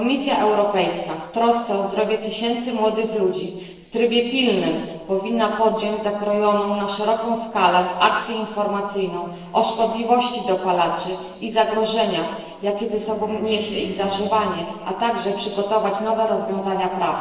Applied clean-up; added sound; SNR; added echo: neural separator model SepFormer DNS4.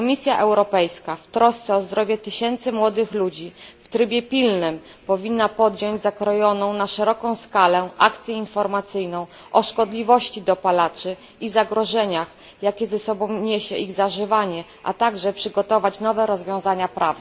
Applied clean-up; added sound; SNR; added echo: none; none; none; none.